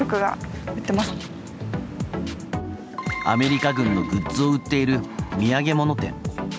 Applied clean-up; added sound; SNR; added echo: none; Shatter; 19 dB; none.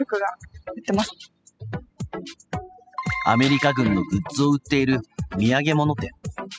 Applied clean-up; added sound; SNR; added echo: classical method spectral subtraction.